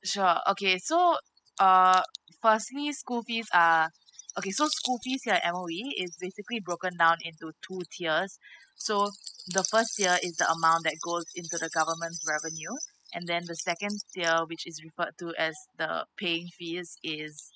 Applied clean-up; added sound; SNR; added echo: classical method spectral subtraction.